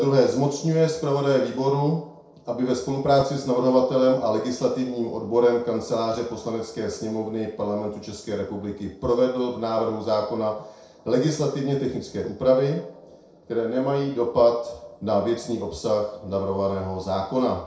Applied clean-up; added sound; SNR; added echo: neural separator model SepFormer DNS4.